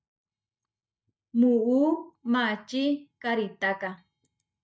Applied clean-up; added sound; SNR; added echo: neural mask model DeepFilterNet 3.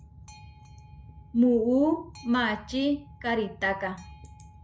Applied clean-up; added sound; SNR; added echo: none; Boat, Water vehicle; 19 dB; none.